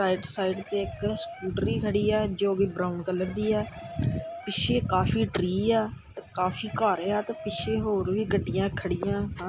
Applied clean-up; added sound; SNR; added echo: none; Chicken, rooster; 18 dB; none.